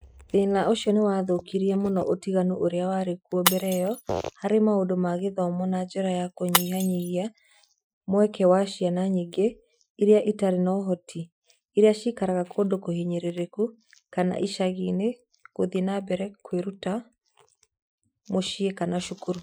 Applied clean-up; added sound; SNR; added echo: classical method Wiener filter.